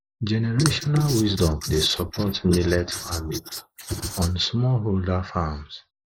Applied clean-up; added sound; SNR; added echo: neural mask model Resemble Enhance denoiser.